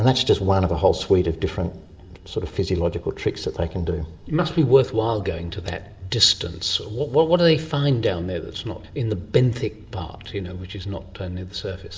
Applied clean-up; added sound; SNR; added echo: none; none; none; reverberation time 1.7 s.